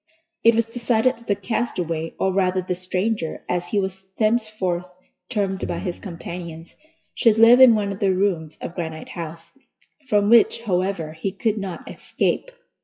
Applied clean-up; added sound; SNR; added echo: classical method WPE with log-MMSE.